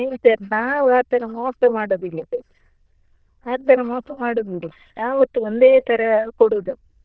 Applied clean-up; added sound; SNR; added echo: neural diffusion model UNIVERSE++.